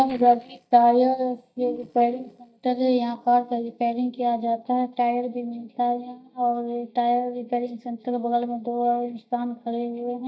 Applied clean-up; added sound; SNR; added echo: neural mask model DeepFilterNet 3.